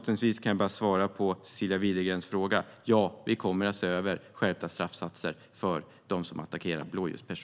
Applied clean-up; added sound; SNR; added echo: none; none; none; none.